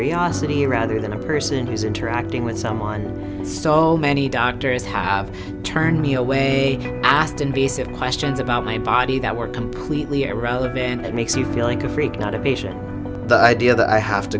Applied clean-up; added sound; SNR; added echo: none; none; none; none.